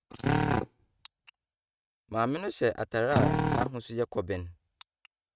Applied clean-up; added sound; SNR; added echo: neural mask model RNNoise.